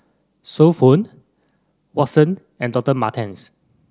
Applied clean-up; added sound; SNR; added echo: none; none; none; none.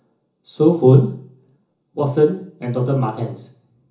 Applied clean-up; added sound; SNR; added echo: none; none; none; reverberation time 0.7 s.